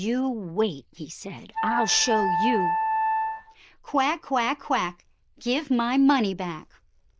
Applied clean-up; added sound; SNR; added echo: neural diffusion model UNIVERSE++.